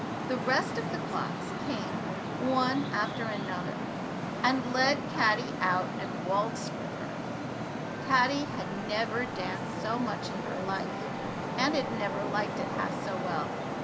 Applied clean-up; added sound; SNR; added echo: none; Traffic noise, roadway noise; 2 dB; none.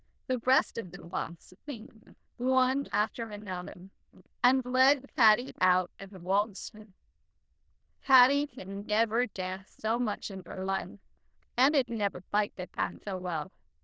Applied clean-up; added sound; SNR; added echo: neural diffusion model UNIVERSE++.